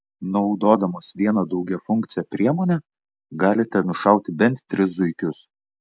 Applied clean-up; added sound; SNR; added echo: none; none; none; none.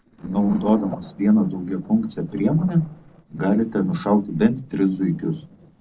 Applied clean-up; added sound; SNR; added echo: neural separator model SepFormer DNS4.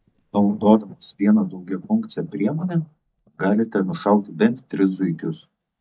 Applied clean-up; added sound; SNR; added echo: neural mask model DeepFilterNet 3.